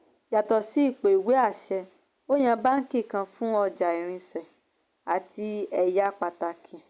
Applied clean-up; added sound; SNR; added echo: none; none; none; none.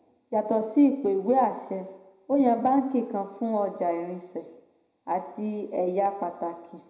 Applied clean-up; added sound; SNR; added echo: none; none; none; reverberation time 0.7 s.